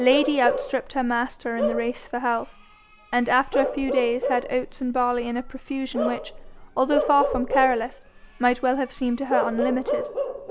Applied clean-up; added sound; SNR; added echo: none; Bark / Livestock, farm animals, working animals; 5 dB; none.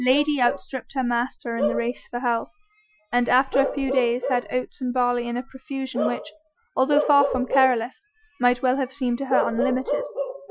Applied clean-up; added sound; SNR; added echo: classical method Wiener filter.